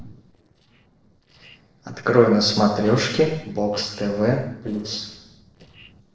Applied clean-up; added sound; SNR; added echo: neural separator model SepFormer DNS4.